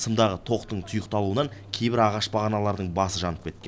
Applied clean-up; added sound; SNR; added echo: none; none; none; none.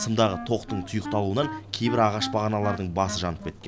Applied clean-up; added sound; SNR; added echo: none; Wind instrument, woodwind instrument; 11 dB; none.